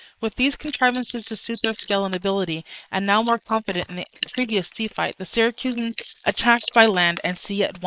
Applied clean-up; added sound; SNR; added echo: neural mask model Resemble Enhance denoiser.